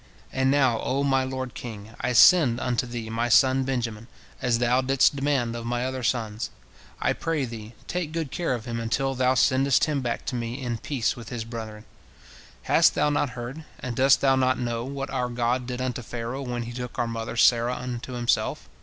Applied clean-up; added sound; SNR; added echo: none; none; none; none.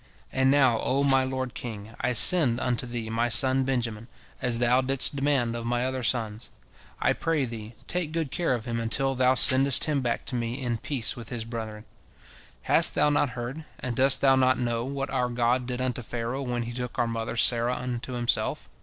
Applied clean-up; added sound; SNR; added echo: neural separator model SepFormer DNS4.